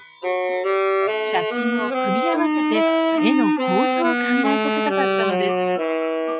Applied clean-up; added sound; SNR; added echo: classical method Wiener filter.